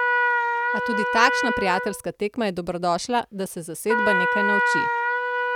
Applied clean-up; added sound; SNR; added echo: none; Trumpet; -2 dB; none.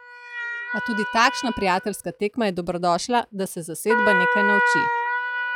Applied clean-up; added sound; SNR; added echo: classical method log-MMSE.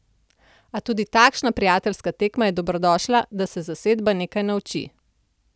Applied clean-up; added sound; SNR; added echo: none; none; none; none.